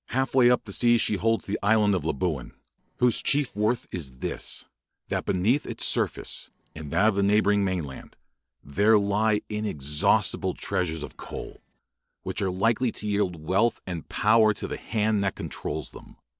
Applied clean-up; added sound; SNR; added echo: neural separator model SepFormer DNS4.